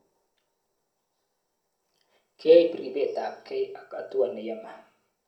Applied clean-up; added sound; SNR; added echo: none; none; none; reverberation time 0.6 s.